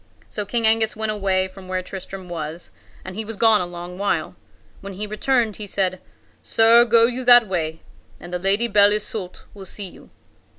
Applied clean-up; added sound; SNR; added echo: none; none; none; none.